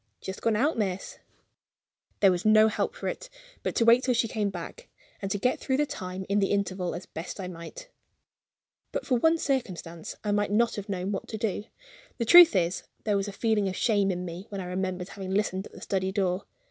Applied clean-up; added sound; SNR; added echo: none; none; none; none.